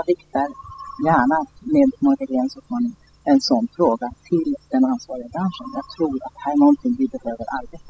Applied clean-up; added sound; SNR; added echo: classical method spectral subtraction.